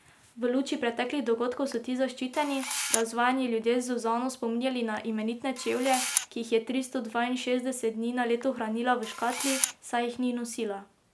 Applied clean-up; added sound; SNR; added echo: none; Camera; 5 dB; none.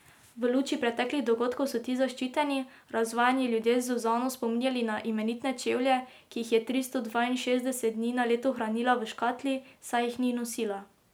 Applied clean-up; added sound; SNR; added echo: none; none; none; none.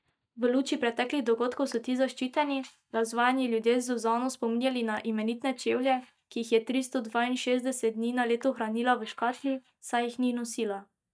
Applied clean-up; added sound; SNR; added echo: neural mask model DeepFilterNet 3.